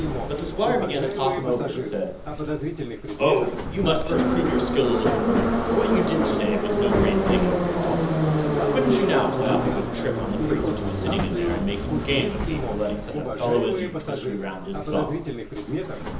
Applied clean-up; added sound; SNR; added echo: none; Subway, metro, underground; -2 dB; reverberation time 0.7 s.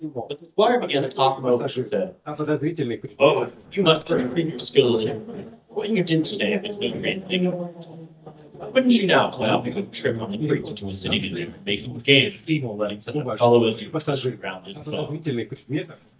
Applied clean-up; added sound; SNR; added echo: neural mask model DeepFilterNet 3.